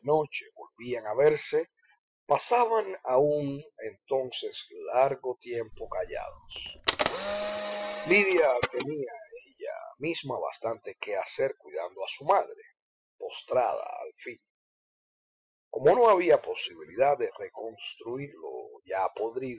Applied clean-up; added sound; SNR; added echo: classical method spectral subtraction.